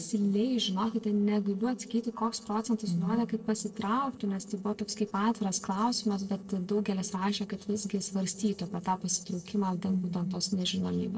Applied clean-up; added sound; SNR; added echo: neural separator model SepFormer DNS4.